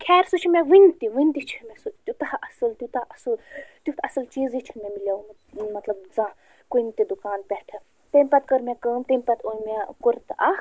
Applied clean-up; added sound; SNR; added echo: none; none; none; none.